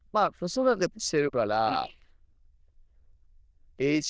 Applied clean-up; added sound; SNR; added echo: neural diffusion model UNIVERSE++.